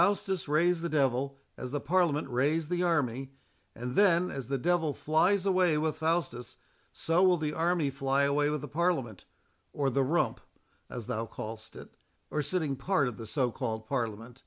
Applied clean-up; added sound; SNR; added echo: none; none; none; none.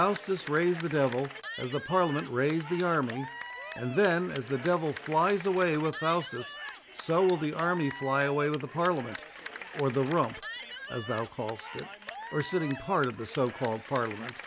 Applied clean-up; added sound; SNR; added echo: none; Cheering / Clapping; 13 dB; none.